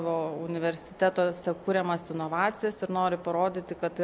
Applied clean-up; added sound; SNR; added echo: none; none; none; none.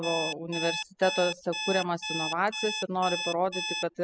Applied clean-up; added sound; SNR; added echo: classical method spectral subtraction.